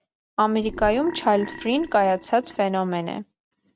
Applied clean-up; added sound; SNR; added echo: none; Burping, eructation; 15 dB; none.